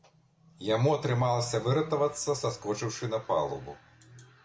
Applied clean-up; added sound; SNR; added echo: none; none; none; none.